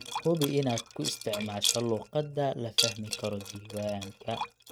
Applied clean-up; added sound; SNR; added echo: neural mask model RNNoise.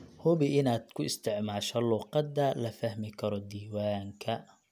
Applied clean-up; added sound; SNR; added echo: none; none; none; none.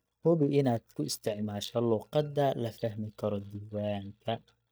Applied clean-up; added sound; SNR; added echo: neural mask model DeepFilterNet 3.